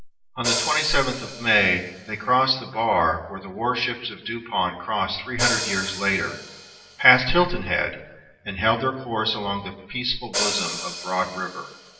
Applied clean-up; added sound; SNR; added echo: none; Hi-hat; 9 dB; reverberation time 0.8 s.